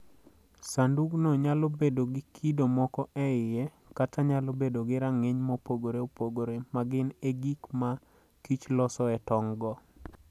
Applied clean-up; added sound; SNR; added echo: none; none; none; none.